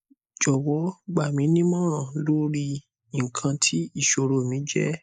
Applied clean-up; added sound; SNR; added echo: neural mask model Resemble Enhance denoiser.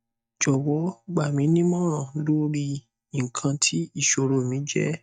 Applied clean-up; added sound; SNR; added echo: neural mask model DeepFilterNet 3.